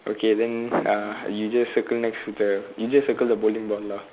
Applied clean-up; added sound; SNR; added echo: neural mask model Resemble Enhance denoiser.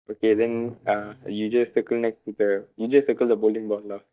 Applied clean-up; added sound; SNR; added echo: neural mask model DeepFilterNet 3.